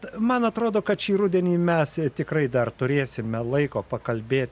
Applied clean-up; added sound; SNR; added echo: none; none; none; none.